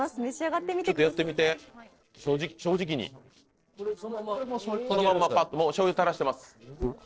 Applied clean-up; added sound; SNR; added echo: neural separator model SepFormer DNS4.